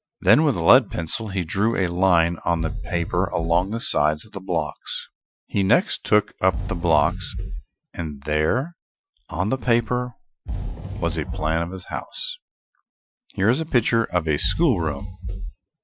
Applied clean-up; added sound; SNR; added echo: classical method Wiener filter.